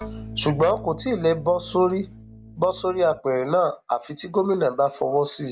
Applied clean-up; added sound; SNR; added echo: none; Organ; 15 dB; none.